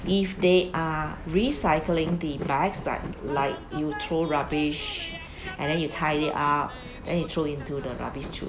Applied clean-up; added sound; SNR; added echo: none; Train; 11 dB; none.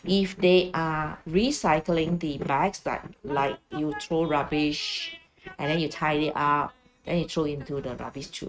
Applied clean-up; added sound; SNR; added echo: neural mask model RNNoise.